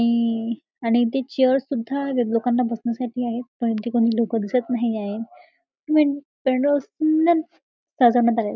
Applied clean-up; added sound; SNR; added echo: none; none; none; none.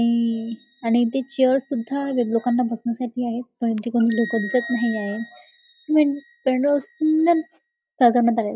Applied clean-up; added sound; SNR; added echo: classical method log-MMSE.